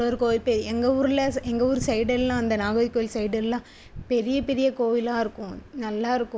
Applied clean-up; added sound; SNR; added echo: none; none; none; none.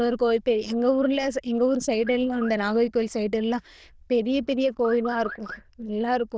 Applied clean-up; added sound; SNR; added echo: neural diffusion model UNIVERSE++.